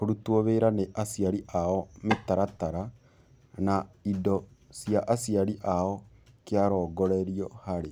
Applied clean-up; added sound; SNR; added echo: none; Tap / Wood; 6 dB; none.